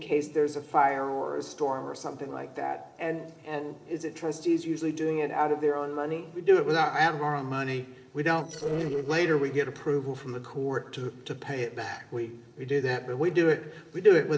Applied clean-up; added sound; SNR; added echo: neural separator model SepFormer DNS4.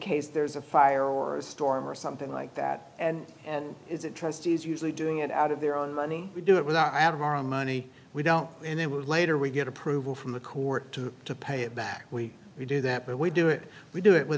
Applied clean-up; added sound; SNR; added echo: none; none; none; none.